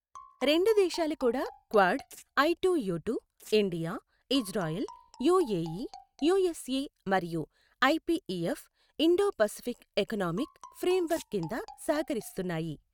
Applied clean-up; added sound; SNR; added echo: neural mask model RNNoise.